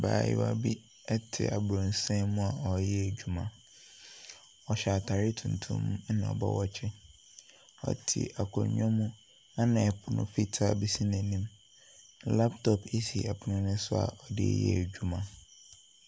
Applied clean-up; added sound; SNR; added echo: none; none; none; none.